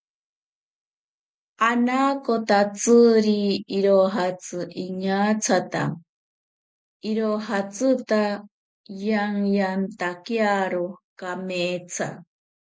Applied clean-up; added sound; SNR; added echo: none; none; none; none.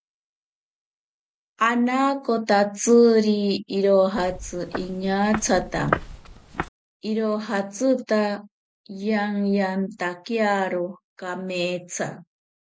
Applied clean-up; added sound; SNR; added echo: none; Walk, footsteps; 8 dB; none.